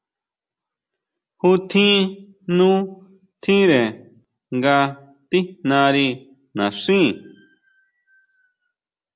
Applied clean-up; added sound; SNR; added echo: none; none; none; none.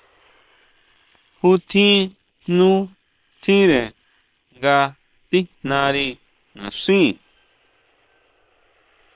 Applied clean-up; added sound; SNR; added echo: neural separator model SepFormer WHAM!.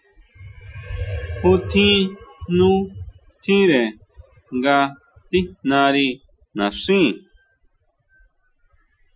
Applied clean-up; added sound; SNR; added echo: classical method Wiener filter.